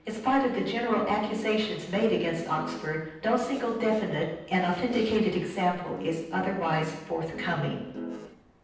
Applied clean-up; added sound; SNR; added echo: none; Guitar; 12 dB; reverberation time 0.9 s.